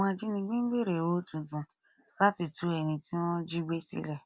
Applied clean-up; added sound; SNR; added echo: none; none; none; none.